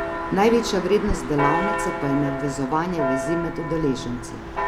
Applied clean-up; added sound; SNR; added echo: none; Church bell; 4 dB; none.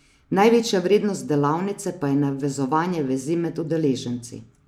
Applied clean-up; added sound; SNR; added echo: none; none; none; none.